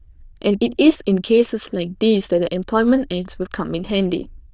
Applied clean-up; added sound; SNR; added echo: neural diffusion model UNIVERSE++.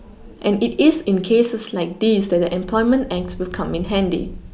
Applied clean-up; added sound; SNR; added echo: none; Wind; 18 dB; none.